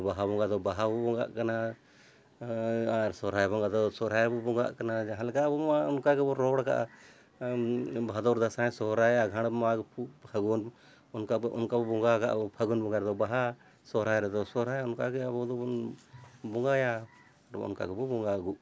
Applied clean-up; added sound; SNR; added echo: none; none; none; none.